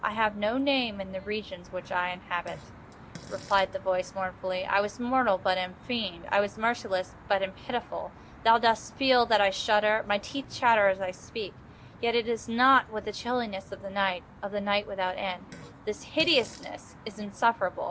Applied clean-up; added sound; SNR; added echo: none; Traffic noise, roadway noise + Fart; 20 dB; none.